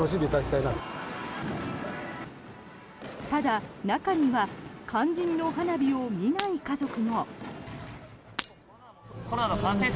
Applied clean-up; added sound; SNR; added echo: none; Shatter; 16 dB; none.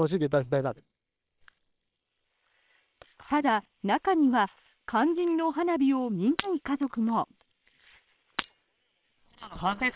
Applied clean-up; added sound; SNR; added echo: neural separator model SepFormer WHAM!.